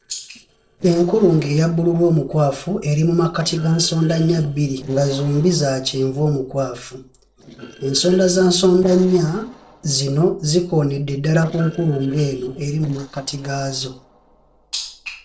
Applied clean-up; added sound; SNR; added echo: neural separator model SepFormer DNS4.